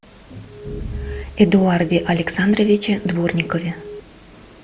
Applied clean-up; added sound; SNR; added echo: none; Alarm; 17 dB; none.